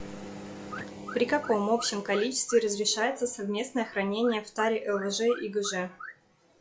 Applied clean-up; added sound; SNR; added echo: classical method log-MMSE.